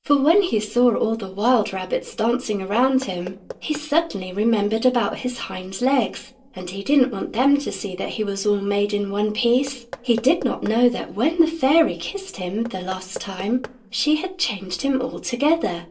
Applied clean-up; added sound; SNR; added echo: neural separator model SepFormer DNS4.